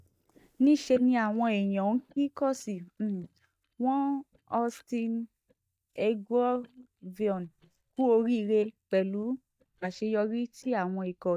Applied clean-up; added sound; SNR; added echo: neural mask model DeepFilterNet 3.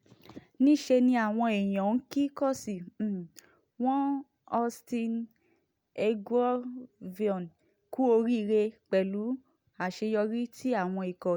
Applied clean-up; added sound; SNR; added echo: none; none; none; none.